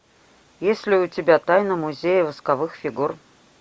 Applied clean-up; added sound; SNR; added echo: none; none; none; none.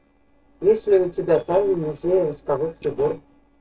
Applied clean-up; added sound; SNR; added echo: neural separator model SepFormer DNS4.